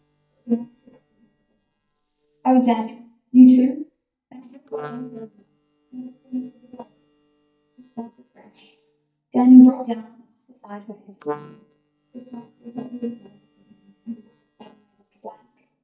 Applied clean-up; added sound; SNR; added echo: neural mask model DeepFilterNet 3.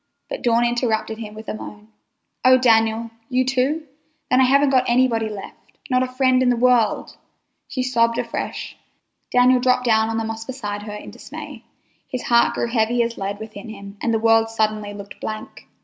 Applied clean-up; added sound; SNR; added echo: none; none; none; none.